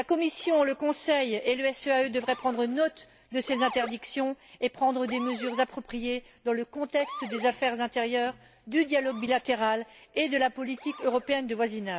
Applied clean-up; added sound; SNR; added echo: none; Motor vehicle (road) / Siren; 18 dB; none.